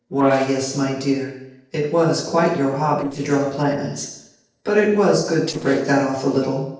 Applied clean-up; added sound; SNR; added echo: neural separator model SepFormer DNS4.